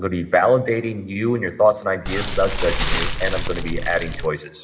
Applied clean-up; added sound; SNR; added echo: none; Fire; 1 dB; reverberation time 1.0 s.